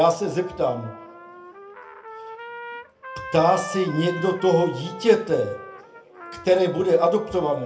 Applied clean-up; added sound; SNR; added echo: none; Trumpet; 15 dB; reverberation time 0.3 s.